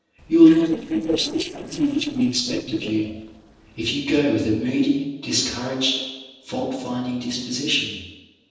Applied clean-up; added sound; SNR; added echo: neural separator model SepFormer DNS4.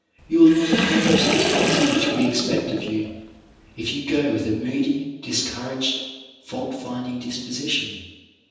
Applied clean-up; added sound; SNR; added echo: none; Sink (filling or washing) / Water; -1 dB; reverberation time 1.1 s.